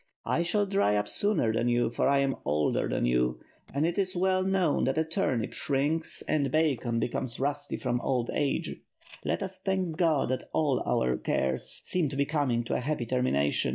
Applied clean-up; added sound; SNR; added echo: neural mask model DeepFilterNet 3.